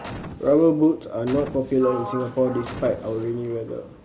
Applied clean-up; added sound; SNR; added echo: none; Sliding door + Boom; 14 dB; none.